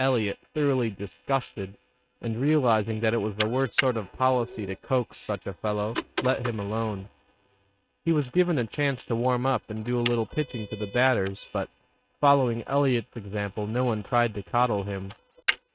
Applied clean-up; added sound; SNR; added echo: neural mask model RNNoise.